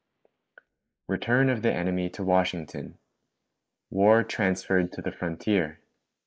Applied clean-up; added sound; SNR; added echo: neural mask model Resemble Enhance denoiser.